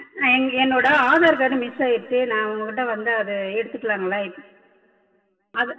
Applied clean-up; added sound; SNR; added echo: none; none; none; reverberation time 2.8 s.